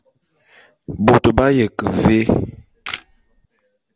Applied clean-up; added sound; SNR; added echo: none; Camera; 17 dB; none.